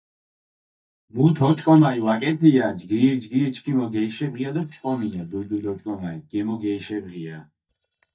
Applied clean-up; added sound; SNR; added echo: neural mask model DeepFilterNet 3.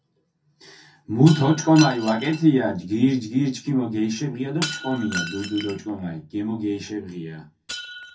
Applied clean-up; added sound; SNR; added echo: none; Shatter; 14 dB; reverberation time 0.3 s.